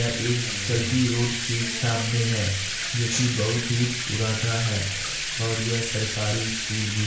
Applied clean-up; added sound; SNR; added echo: none; Bathtub (filling or washing); 3 dB; reverberation time 0.5 s.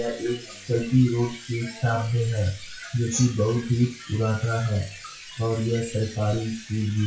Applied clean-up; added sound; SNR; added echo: classical method WPE with log-MMSE.